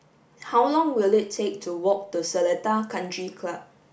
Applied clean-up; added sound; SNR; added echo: none; none; none; none.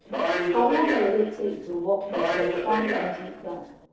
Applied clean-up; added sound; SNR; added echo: neural separator model SepFormer DNS4.